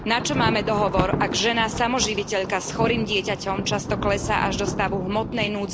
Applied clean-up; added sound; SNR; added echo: none; Thunder; 4 dB; none.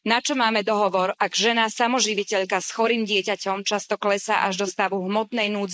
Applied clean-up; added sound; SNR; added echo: neural mask model Resemble Enhance denoiser.